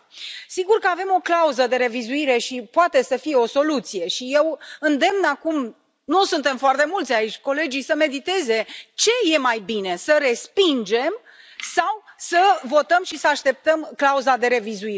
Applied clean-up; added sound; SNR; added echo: none; none; none; none.